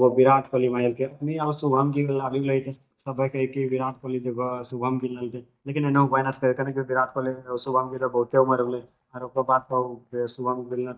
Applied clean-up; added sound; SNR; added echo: neural mask model DeepFilterNet 3.